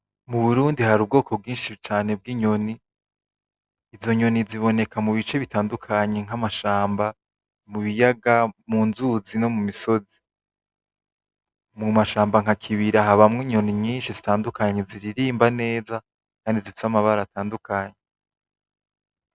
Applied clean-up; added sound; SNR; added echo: none; none; none; none.